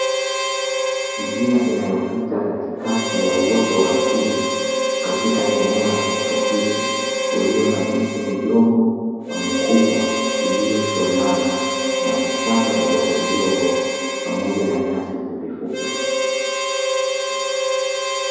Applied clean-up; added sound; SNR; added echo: none; Harmonica; 1 dB; reverberation time 2.2 s.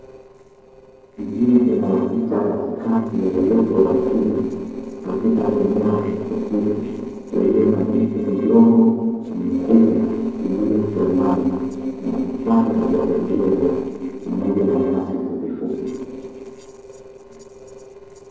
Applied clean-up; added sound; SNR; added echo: neural separator model SepFormer DNS4.